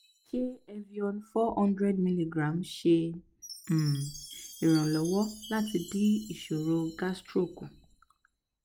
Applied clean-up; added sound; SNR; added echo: none; Chime; 19 dB; none.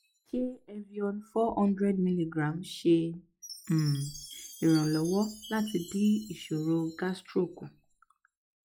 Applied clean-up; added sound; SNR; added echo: classical method log-MMSE.